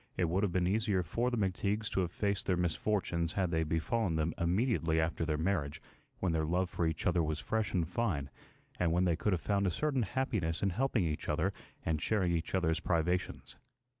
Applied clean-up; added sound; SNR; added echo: none; none; none; none.